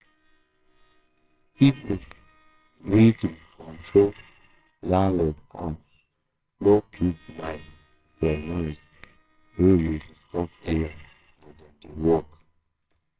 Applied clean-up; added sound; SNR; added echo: neural separator model SepFormer WHAMR!.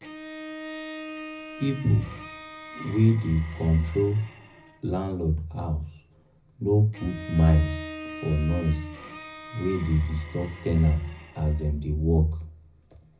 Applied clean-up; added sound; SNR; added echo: none; Bowed string instrument; 15 dB; reverberation time 0.4 s.